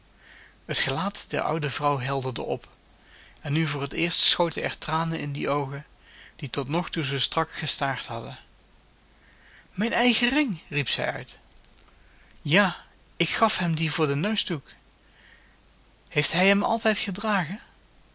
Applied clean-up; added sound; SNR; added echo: none; none; none; none.